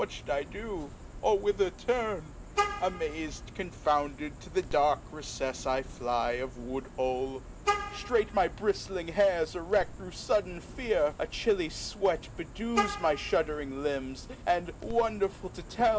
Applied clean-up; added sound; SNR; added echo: none; Vehicle horn, car horn, honking; 9 dB; none.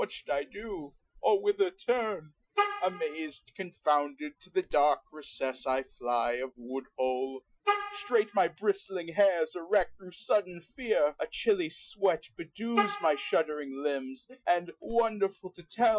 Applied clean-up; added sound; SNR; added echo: classical method Wiener filter.